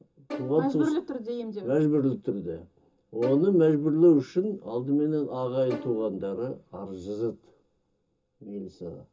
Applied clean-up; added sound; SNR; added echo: none; Bowed string instrument; 17 dB; reverberation time 0.2 s.